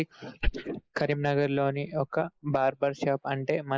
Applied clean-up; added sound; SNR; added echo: neural mask model Resemble Enhance denoiser.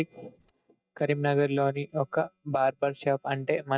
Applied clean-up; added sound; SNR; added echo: neural mask model DeepFilterNet 3.